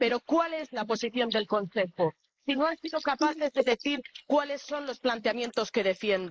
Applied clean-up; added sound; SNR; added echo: neural mask model Resemble Enhance denoiser.